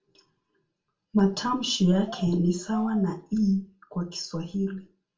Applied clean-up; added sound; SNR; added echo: none; Bird vocalization, bird call, bird song; 19 dB; reverberation time 0.3 s.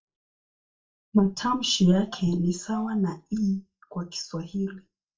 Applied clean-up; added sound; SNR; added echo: neural mask model DeepFilterNet 3.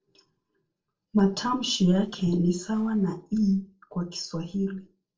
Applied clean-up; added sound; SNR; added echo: neural separator model SepFormer DNS4.